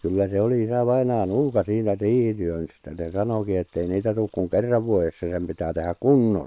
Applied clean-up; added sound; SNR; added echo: neural separator model SepFormer WHAM!.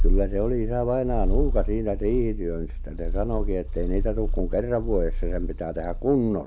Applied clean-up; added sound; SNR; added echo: none; Purr; -1 dB; none.